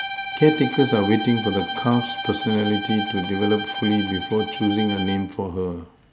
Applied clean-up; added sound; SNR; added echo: none; Bowed string instrument; 6 dB; none.